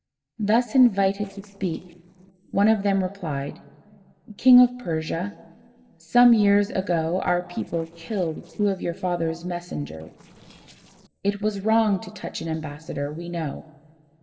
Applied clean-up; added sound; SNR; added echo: neural separator model SepFormer DNS4.